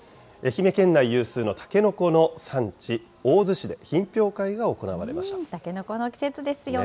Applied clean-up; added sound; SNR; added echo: none; none; none; none.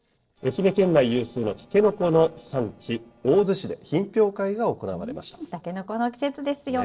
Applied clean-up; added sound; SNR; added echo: neural separator model SepFormer DNS4.